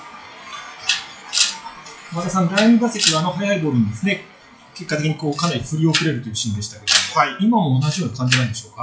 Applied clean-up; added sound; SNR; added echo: classical method WPE with log-MMSE.